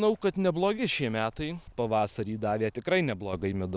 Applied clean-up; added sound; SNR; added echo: none; none; none; none.